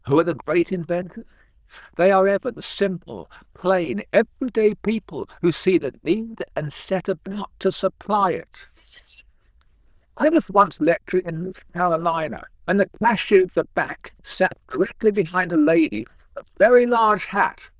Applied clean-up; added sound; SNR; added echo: neural diffusion model UNIVERSE++.